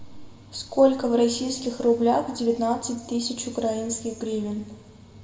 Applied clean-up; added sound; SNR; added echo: none; none; none; reverberation time 1.2 s.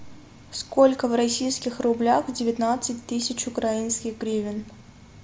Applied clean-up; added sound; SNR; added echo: none; none; none; none.